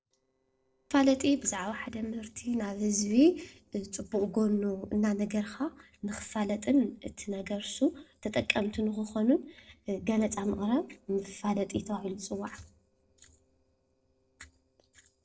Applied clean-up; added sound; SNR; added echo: neural separator model SepFormer DNS4.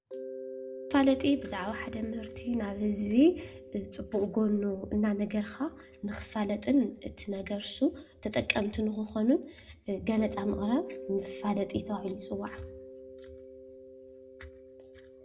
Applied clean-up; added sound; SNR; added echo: none; Mallet percussion; 14 dB; reverberation time 0.3 s.